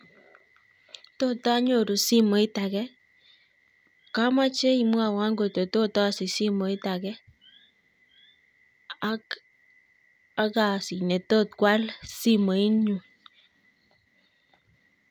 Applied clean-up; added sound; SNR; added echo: none; none; none; none.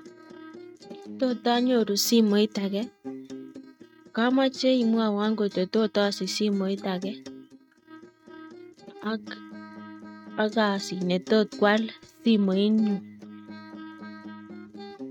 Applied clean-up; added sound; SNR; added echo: neural mask model RNNoise.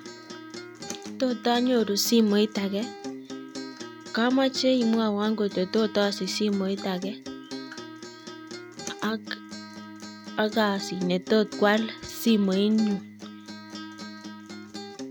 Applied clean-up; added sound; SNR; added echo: none; Acoustic guitar; 12 dB; none.